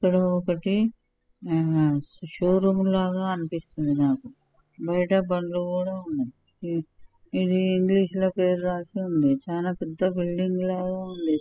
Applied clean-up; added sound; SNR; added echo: classical method spectral subtraction.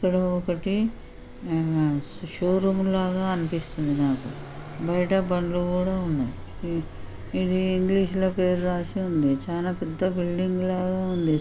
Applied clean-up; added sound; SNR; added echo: none; Car passing by / Accelerating, revving, vroom; 13 dB; none.